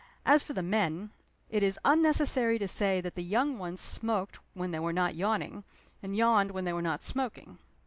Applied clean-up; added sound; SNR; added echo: none; none; none; none.